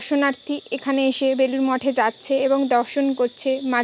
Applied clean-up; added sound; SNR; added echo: none; none; none; none.